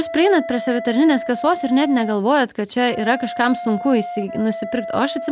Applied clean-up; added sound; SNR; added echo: none; Wind instrument, woodwind instrument; 11 dB; none.